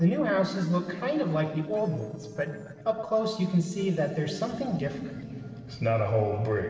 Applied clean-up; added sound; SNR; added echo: neural separator model SepFormer DNS4.